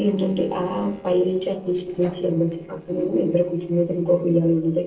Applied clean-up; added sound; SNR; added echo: neural separator model SepFormer DNS4.